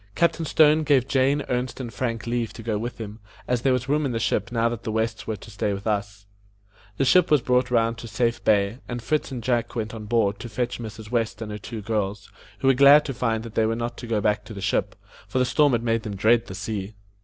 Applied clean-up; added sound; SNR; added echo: none; none; none; none.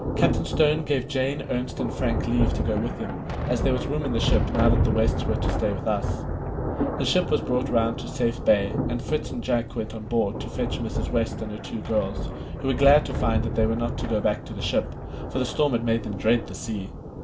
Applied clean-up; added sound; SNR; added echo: none; Thunder; 2 dB; reverberation time 0.3 s.